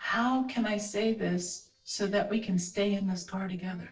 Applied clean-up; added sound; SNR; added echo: neural separator model SepFormer DNS4.